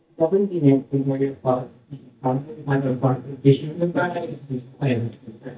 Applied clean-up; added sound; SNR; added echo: neural mask model DeepFilterNet 3.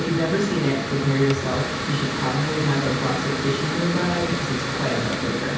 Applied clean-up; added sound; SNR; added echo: none; Mechanical fan; 3 dB; reverberation time 0.8 s.